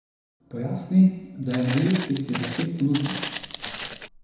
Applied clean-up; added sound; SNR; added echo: none; Walk, footsteps; 10 dB; reverberation time 1.0 s.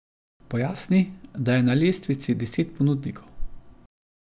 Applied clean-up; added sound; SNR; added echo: none; none; none; none.